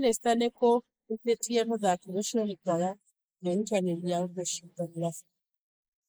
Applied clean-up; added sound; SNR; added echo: neural mask model Resemble Enhance denoiser.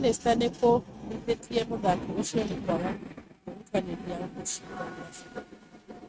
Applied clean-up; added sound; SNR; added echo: neural mask model RNNoise.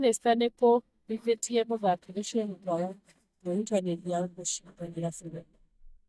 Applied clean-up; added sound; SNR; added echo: neural mask model DeepFilterNet 3.